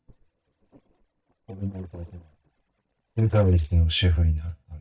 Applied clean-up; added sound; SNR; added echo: neural mask model DeepFilterNet 3.